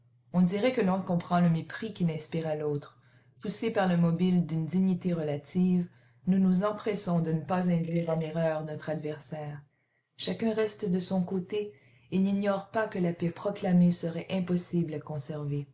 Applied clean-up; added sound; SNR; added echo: neural mask model Resemble Enhance denoiser.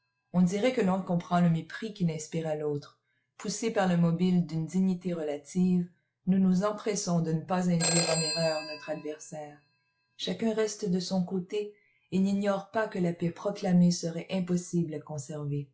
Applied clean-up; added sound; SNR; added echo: classical method log-MMSE.